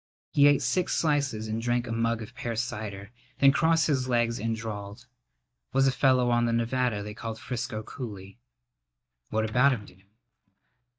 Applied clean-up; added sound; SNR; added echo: neural mask model DeepFilterNet 3.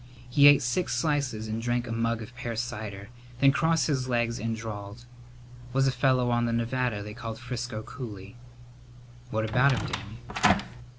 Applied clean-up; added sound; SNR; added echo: none; Door; 1 dB; none.